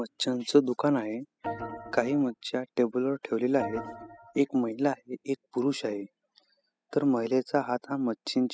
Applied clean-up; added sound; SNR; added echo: classical method spectral subtraction.